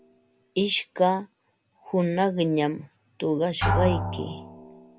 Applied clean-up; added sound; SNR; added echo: none; Drum; 6 dB; none.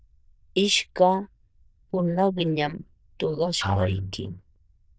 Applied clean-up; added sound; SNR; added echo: neural diffusion model UNIVERSE++.